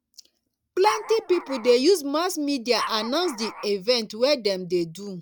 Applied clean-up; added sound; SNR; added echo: none; Dog; 11 dB; none.